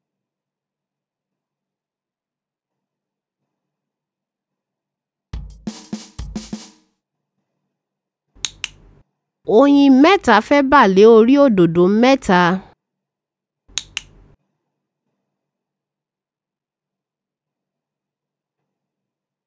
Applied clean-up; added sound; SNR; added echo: none; Drum kit; 13 dB; none.